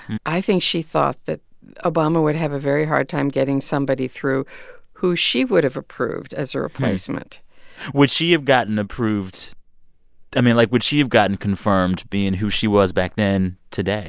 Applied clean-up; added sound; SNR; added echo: none; none; none; none.